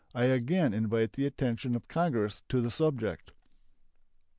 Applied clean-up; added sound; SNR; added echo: none; none; none; none.